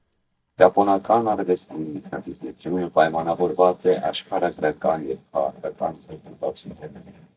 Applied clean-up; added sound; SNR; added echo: neural mask model DeepFilterNet 3.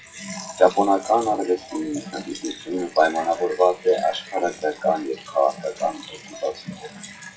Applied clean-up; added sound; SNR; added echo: classical method WPE with log-MMSE.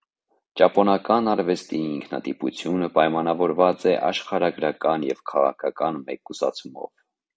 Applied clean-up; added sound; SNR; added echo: none; none; none; none.